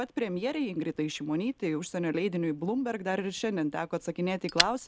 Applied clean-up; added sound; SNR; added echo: none; Fire; 9 dB; none.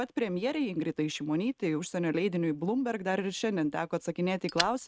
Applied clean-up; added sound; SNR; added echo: neural mask model RNNoise.